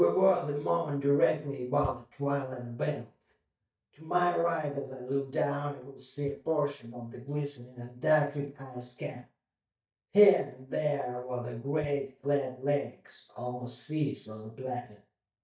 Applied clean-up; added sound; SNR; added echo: neural mask model DeepFilterNet 3.